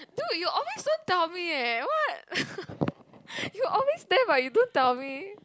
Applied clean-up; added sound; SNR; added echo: none; none; none; none.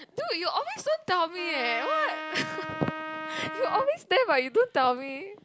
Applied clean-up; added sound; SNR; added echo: none; Trumpet; 11 dB; none.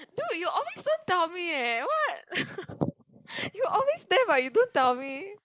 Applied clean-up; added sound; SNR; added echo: neural mask model Resemble Enhance denoiser.